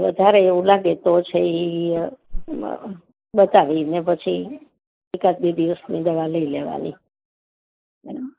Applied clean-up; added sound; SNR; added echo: neural mask model Resemble Enhance denoiser.